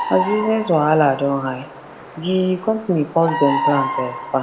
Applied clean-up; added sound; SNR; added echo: none; Bird vocalization, bird call, bird song; 7 dB; reverberation time 1.4 s.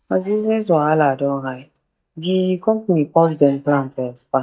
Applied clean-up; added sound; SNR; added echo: neural mask model DeepFilterNet 3.